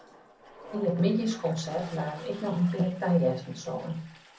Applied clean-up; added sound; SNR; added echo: none; Toilet flush; 20 dB; reverberation time 0.3 s.